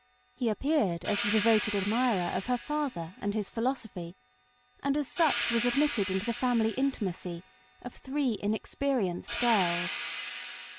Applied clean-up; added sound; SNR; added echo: none; Hi-hat; 6 dB; none.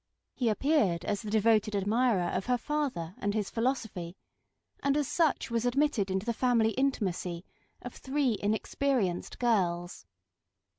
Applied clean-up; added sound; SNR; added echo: none; none; none; none.